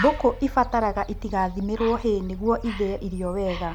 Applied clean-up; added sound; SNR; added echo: none; Gull, seagull + Bird; 10 dB; none.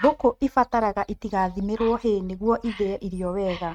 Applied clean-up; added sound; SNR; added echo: neural mask model RNNoise.